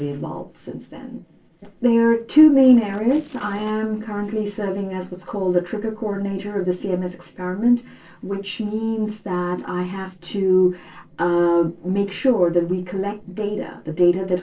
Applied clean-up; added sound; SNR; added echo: neural separator model SepFormer DNS4.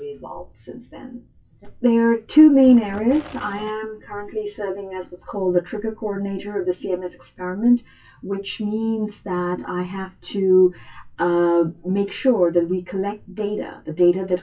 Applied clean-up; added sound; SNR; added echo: classical method WPE with log-MMSE.